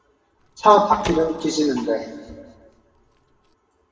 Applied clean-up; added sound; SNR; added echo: none; Car; 18 dB; reverberation time 1.6 s.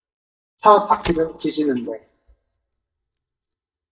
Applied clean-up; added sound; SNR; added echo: neural mask model DeepFilterNet 3.